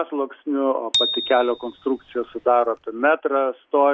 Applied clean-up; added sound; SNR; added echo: none; Bicycle bell; 8 dB; none.